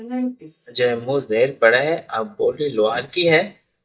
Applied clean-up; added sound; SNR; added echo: neural mask model DeepFilterNet 3.